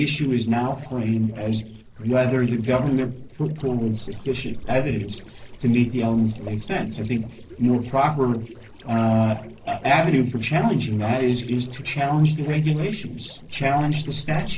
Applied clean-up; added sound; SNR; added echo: neural separator model SepFormer DNS4.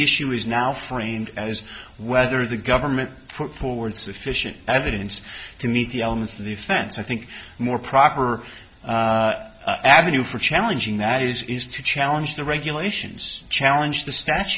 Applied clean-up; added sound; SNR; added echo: none; none; none; none.